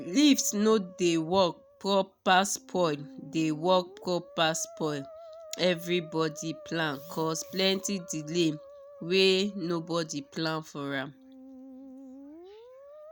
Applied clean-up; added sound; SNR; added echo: none; Musical instrument; 19 dB; none.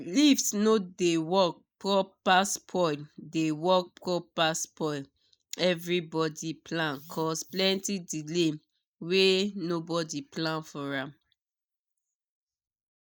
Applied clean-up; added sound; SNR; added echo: neural mask model Resemble Enhance denoiser.